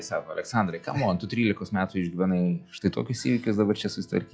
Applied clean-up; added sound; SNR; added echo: classical method log-MMSE.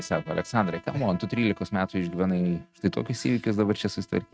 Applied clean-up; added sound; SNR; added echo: neural mask model RNNoise.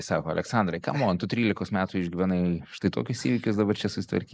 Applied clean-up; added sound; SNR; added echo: neural mask model Resemble Enhance denoiser.